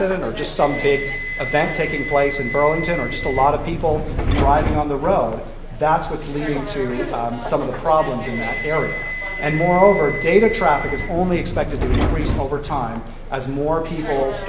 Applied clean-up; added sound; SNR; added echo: none; Subway, metro, underground; 5 dB; none.